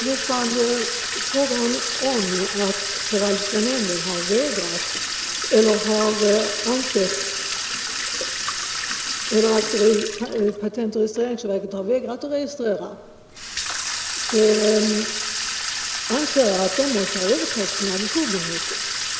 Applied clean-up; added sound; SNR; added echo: none; Sink (filling or washing) / Water tap, faucet; 4 dB; none.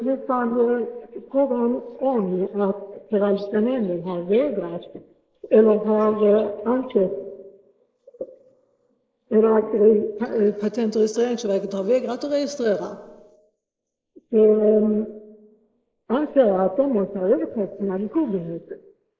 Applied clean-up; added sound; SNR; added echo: neural mask model Resemble Enhance denoiser.